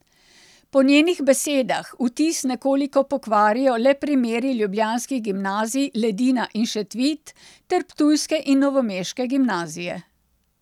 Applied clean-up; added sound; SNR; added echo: none; none; none; none.